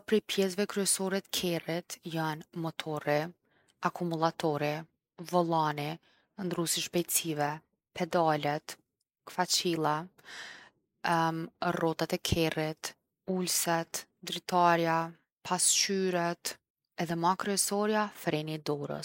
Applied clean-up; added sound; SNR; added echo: neural mask model Resemble Enhance denoiser.